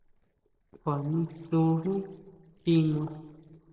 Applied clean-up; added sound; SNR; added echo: neural separator model SepFormer DNS4.